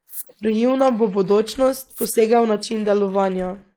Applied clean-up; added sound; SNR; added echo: neural mask model Resemble Enhance denoiser.